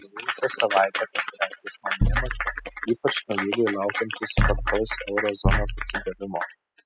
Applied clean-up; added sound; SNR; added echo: classical method spectral subtraction.